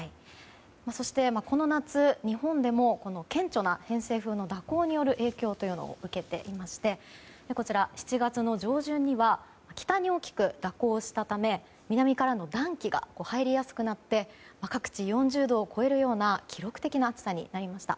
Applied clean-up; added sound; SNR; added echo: none; none; none; none.